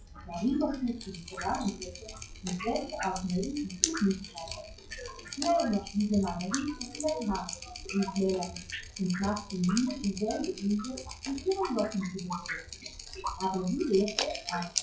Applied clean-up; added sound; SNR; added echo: classical method WPE with log-MMSE.